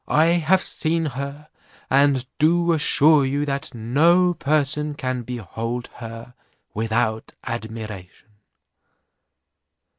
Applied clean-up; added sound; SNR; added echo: none; none; none; none.